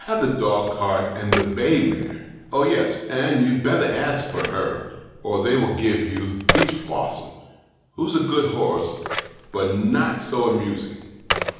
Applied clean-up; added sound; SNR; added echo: none; Telephone; 8 dB; reverberation time 1.0 s.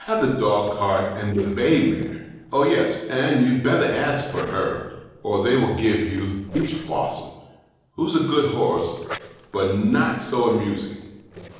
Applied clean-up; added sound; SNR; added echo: neural separator model SepFormer DNS4.